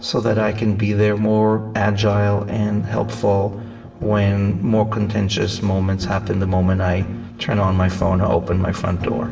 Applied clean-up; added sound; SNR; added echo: none; none; none; reverberation time 0.8 s.